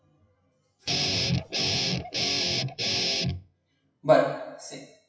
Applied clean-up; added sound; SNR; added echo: classical method WPE with log-MMSE.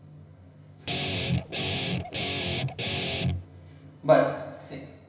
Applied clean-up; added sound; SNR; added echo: none; Guitar; -4 dB; reverberation time 0.9 s.